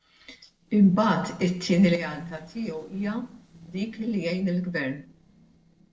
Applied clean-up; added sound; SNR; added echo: neural separator model SepFormer DNS4.